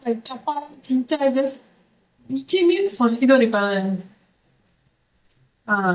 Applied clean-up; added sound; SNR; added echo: neural mask model DeepFilterNet 3.